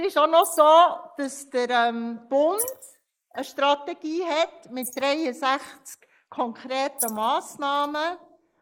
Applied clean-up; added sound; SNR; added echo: neural mask model Resemble Enhance denoiser.